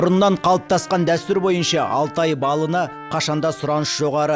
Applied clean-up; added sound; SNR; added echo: none; Bowed string instrument + Trumpet; 19 dB; none.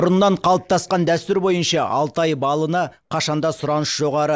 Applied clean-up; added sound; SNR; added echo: none; none; none; none.